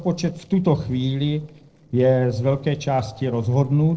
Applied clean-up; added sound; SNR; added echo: neural separator model SepFormer DNS4.